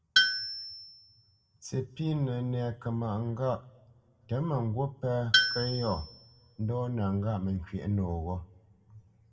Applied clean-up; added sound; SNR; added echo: none; Tools; 1 dB; reverberation time 1.0 s.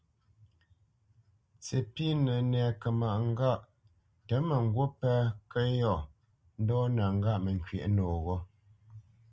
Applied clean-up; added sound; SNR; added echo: none; none; none; none.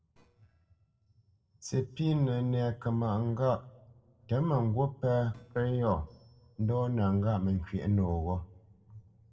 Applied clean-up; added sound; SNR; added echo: neural separator model SepFormer DNS4.